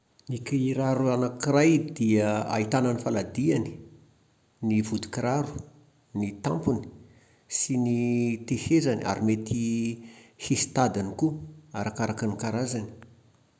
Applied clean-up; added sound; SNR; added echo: none; none; none; none.